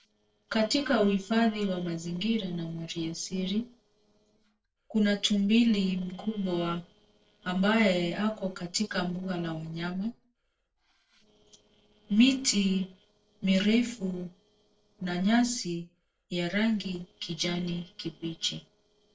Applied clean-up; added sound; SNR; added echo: neural separator model SepFormer DNS4.